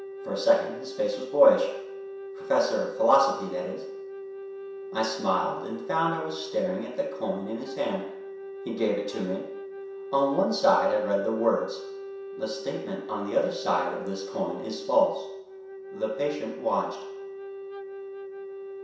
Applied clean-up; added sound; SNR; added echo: none; Wind instrument, woodwind instrument; 11 dB; reverberation time 0.7 s.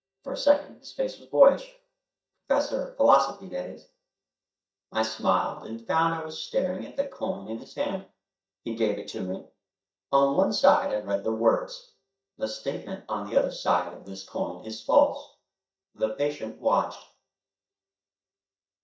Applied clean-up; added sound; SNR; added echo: neural mask model DeepFilterNet 3.